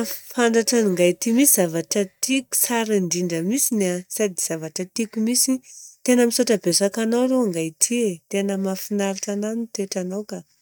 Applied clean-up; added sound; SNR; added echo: neural mask model DeepFilterNet 3.